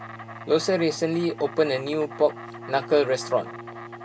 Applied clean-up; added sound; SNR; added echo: none; Insect + Bowed string instrument; 14 dB; none.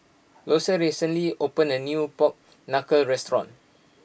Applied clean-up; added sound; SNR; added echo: none; none; none; none.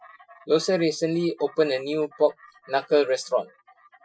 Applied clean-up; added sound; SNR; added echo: classical method Wiener filter.